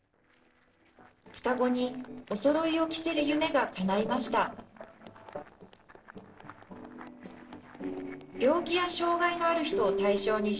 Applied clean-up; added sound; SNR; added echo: neural separator model SepFormer DNS4.